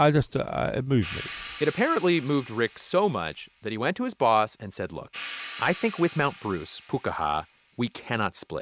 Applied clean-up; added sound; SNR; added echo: none; Hi-hat; 16 dB; none.